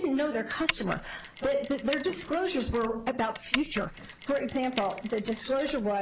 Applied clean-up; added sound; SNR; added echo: none; Mechanisms; 10 dB; none.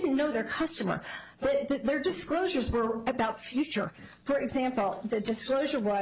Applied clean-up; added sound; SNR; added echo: none; none; none; none.